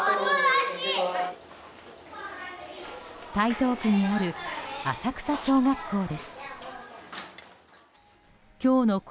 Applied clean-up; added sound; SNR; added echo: none; none; none; none.